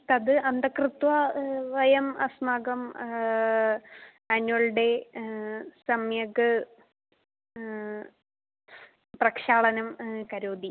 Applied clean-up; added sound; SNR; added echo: none; none; none; none.